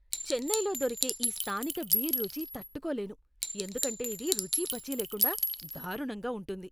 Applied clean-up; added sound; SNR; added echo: none; Chink, clink; -1 dB; none.